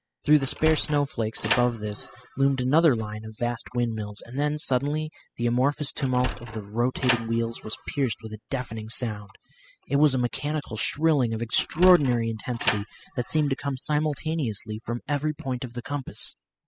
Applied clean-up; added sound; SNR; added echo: classical method spectral subtraction.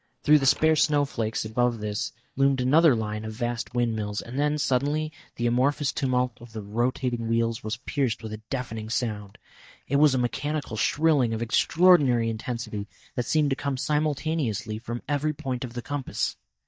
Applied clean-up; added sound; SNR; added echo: neural mask model DeepFilterNet 3.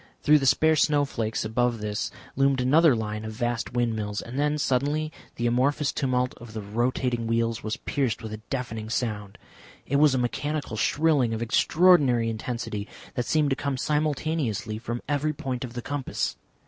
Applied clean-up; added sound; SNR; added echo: none; none; none; none.